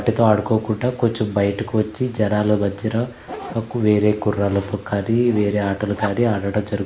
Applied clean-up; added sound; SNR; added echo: none; Zipper (clothing); 19 dB; none.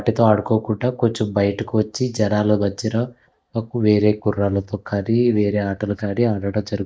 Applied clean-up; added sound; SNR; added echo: neural mask model DeepFilterNet 3.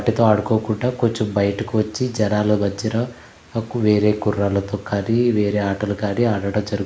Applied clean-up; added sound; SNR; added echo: none; none; none; none.